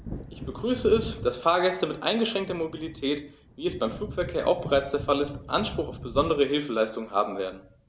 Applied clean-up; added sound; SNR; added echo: none; Thunder / Wind; 13 dB; none.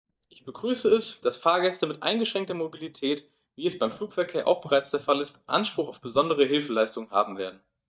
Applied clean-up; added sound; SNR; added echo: neural mask model DeepFilterNet 3.